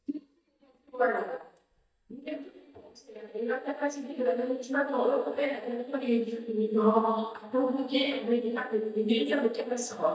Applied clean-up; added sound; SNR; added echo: neural mask model DeepFilterNet 3.